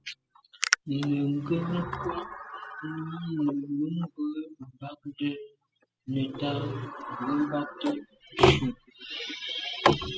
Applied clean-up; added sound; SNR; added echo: classical method spectral subtraction.